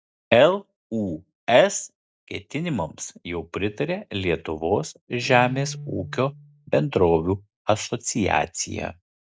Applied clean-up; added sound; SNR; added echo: neural separator model SepFormer DNS4.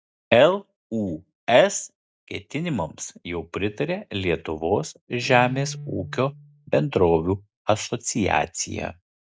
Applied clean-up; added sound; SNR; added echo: none; Guitar; 16 dB; none.